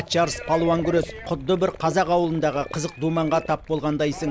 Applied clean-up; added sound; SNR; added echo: none; Frog + Wind instrument, woodwind instrument; 16 dB; none.